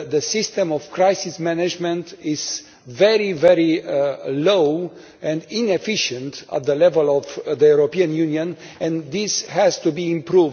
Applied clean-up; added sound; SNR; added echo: none; none; none; none.